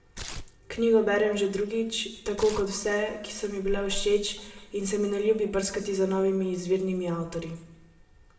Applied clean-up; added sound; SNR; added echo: none; Tearing; 11 dB; reverberation time 0.9 s.